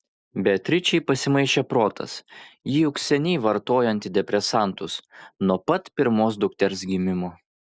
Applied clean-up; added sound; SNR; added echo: none; none; none; none.